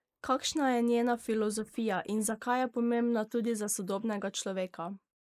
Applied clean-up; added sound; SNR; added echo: neural mask model Resemble Enhance denoiser.